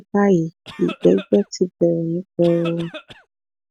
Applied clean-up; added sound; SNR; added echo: none; Cough; 17 dB; none.